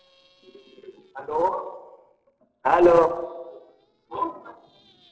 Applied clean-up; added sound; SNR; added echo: neural separator model SepFormer DNS4.